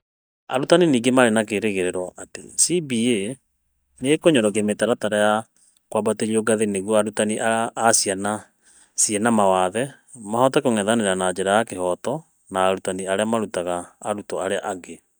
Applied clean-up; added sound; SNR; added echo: neural mask model DeepFilterNet 3.